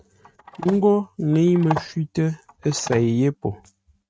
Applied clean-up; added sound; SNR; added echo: neural mask model RNNoise.